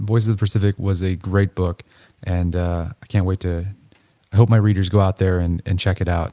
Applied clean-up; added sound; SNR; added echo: none; none; none; none.